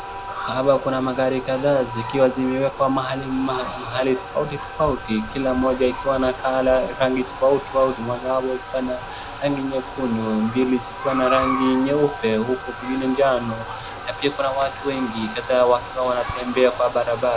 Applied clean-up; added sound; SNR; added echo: none; Bathtub (filling or washing); 11 dB; none.